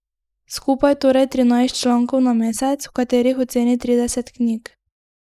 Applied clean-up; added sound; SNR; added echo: neural mask model Resemble Enhance denoiser.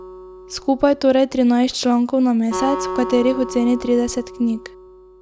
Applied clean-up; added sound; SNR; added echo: none; Acoustic guitar; 12 dB; none.